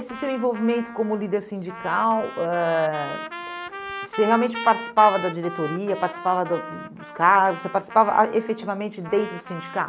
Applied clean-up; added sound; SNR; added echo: none; Trumpet; 12 dB; none.